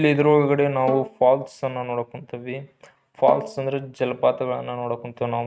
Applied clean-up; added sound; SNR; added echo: neural mask model RNNoise.